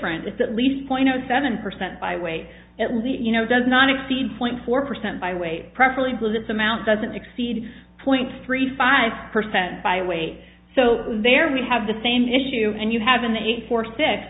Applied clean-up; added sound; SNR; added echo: none; none; none; none.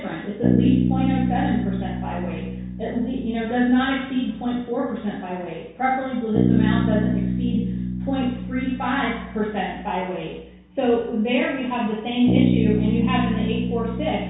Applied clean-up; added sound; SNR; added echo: none; Bass guitar; 1 dB; reverberation time 0.6 s.